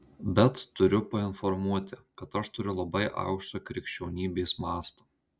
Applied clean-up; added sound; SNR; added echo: none; none; none; none.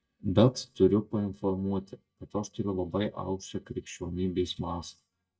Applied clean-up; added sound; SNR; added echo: neural mask model DeepFilterNet 3.